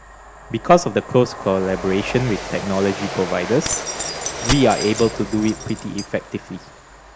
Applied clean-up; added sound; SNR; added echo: none; Train + Keys jangling; 8 dB; none.